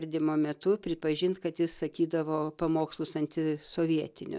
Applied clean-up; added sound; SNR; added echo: none; none; none; none.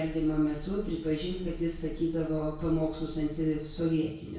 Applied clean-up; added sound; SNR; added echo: none; Car; 11 dB; reverberation time 0.6 s.